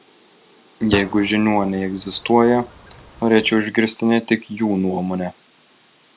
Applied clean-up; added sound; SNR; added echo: none; Gunshot, gunfire; 13 dB; none.